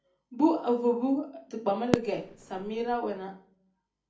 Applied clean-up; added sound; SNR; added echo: none; Fireworks; 4 dB; reverberation time 0.4 s.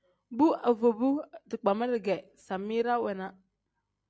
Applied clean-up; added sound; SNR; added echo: none; none; none; none.